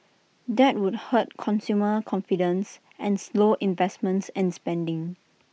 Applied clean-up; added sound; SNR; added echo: none; none; none; none.